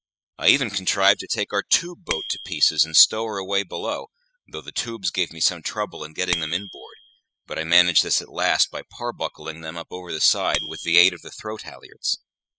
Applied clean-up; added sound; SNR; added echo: classical method spectral subtraction.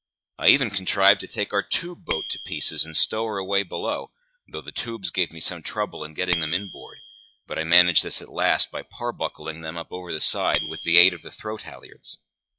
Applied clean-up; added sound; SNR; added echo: classical method log-MMSE.